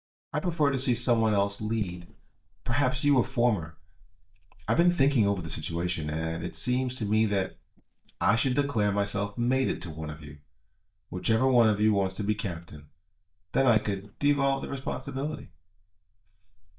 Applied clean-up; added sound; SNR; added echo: neural mask model DeepFilterNet 3.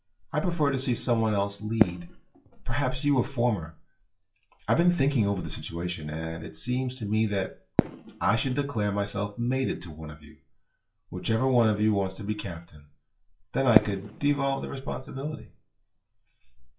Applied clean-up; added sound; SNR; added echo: classical method WPE with log-MMSE.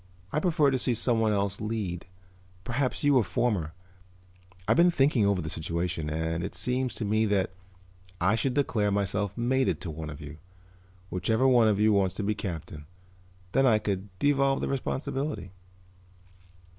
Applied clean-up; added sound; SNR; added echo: none; none; none; none.